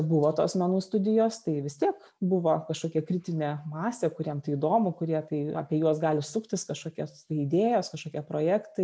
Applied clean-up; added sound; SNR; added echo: none; none; none; none.